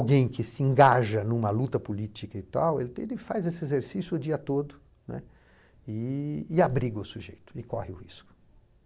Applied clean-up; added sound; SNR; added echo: none; none; none; none.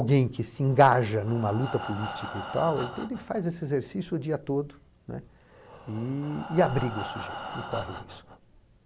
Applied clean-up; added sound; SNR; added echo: none; Breathing; 13 dB; none.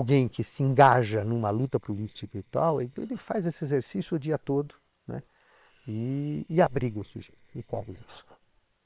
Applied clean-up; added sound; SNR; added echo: neural separator model SepFormer WHAM!.